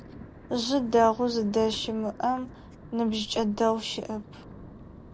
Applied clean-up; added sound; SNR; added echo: none; Thunder; 17 dB; none.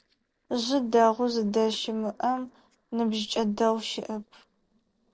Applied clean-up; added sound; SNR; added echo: neural separator model SepFormer DNS4.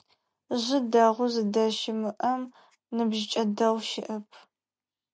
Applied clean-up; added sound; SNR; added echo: none; none; none; none.